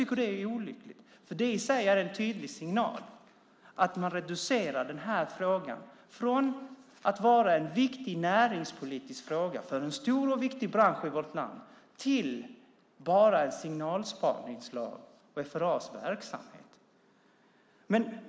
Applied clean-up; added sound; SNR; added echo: none; none; none; none.